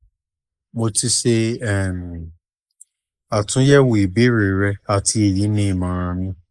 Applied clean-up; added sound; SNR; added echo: neural mask model Resemble Enhance denoiser.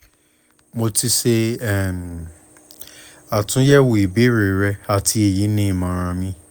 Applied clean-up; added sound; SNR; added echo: none; none; none; none.